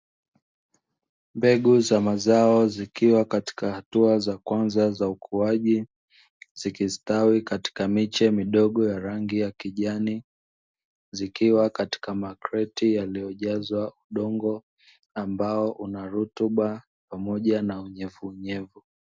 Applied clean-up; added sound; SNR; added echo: none; none; none; none.